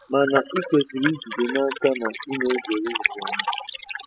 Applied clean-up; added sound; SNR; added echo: classical method spectral subtraction.